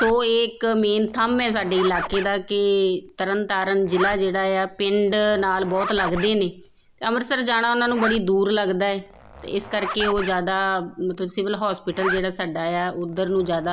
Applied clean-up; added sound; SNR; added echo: none; Zipper (clothing); 12 dB; none.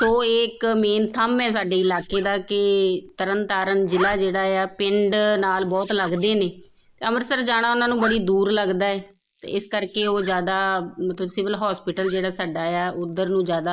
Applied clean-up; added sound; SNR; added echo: neural mask model Resemble Enhance denoiser.